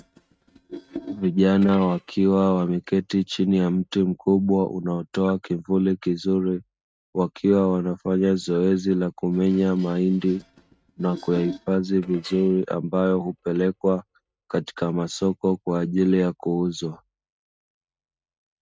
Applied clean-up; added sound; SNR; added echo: neural mask model RNNoise.